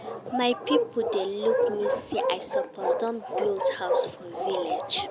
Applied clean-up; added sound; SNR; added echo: none; Bark; -1 dB; none.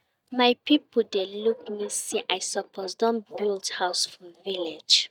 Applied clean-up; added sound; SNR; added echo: neural mask model DeepFilterNet 3.